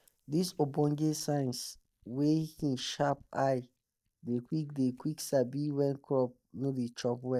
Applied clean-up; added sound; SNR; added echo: neural mask model DeepFilterNet 3.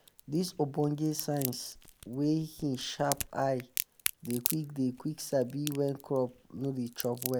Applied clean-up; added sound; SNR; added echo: none; Crack; 9 dB; none.